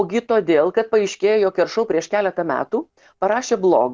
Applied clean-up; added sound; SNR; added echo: none; none; none; none.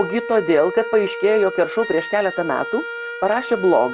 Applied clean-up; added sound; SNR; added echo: none; Wind instrument, woodwind instrument; 10 dB; none.